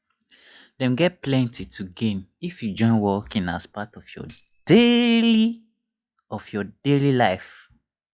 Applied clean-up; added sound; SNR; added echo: classical method log-MMSE.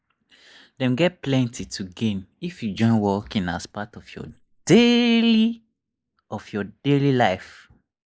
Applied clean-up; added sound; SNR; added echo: neural mask model Resemble Enhance denoiser.